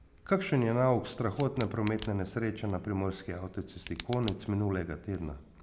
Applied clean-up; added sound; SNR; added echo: none; Tick; 9 dB; none.